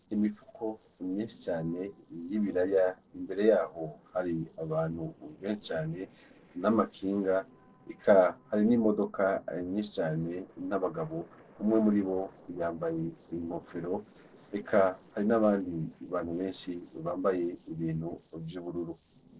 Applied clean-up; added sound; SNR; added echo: neural separator model SepFormer DNS4.